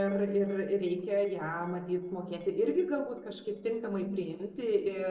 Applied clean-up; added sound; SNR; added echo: neural separator model SepFormer DNS4.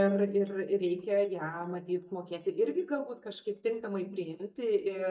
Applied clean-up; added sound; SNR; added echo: neural mask model DeepFilterNet 3.